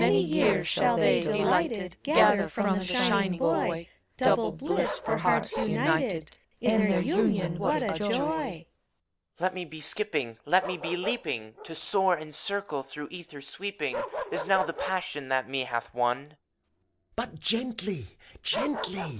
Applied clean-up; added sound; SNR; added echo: none; Bark; 13 dB; none.